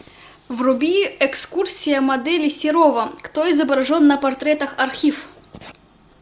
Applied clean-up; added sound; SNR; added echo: none; none; none; none.